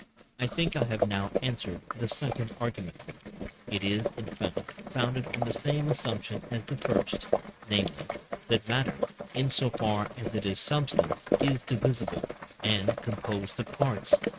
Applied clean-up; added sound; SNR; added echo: neural mask model RNNoise.